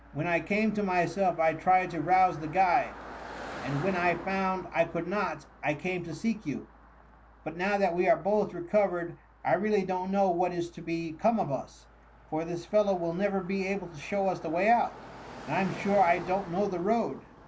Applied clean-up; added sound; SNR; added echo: none; Car passing by; 17 dB; none.